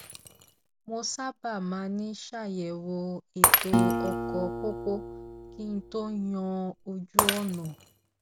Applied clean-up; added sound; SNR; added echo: none; Acoustic guitar + Shatter; -3 dB; none.